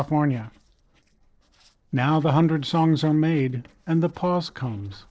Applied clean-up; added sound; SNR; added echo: neural separator model SepFormer DNS4.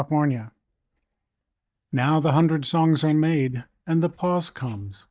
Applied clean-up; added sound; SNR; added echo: neural mask model DeepFilterNet 3.